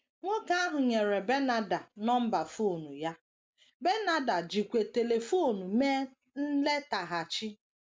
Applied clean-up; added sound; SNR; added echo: none; none; none; none.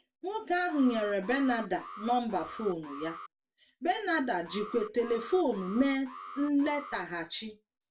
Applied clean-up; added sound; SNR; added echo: none; Alarm; 15 dB; reverberation time 0.1 s.